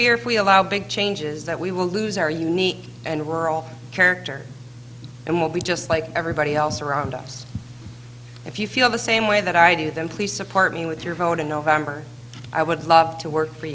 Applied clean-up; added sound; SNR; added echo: none; none; none; none.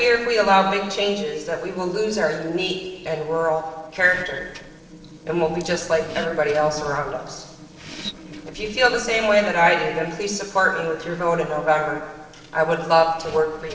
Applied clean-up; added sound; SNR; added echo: neural separator model SepFormer DNS4.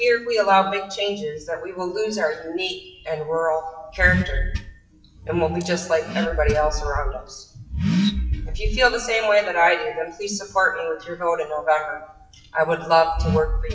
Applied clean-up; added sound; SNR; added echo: classical method WPE with log-MMSE.